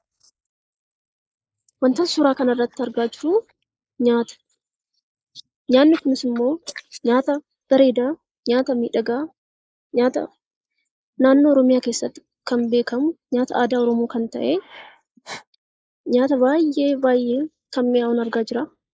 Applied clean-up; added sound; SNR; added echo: neural mask model Resemble Enhance denoiser.